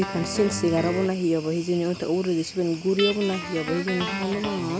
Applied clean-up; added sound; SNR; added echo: none; Guitar; 9 dB; none.